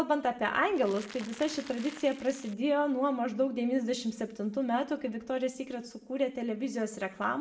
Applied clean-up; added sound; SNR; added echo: none; Crackle; 17 dB; reverberation time 0.5 s.